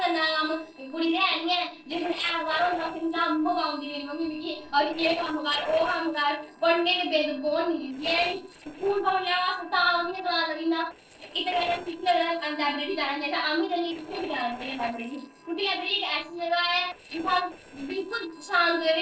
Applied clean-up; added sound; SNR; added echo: neural separator model SepFormer DNS4.